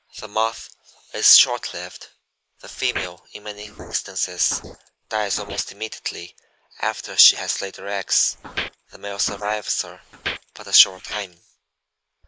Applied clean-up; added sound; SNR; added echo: neural mask model Resemble Enhance denoiser.